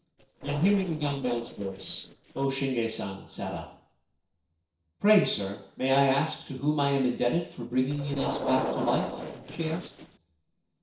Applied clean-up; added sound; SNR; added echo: neural separator model SepFormer DNS4.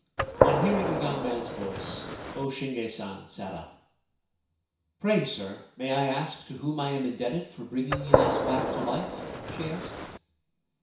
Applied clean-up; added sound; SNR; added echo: none; Gunshot, gunfire; -5 dB; reverberation time 0.6 s.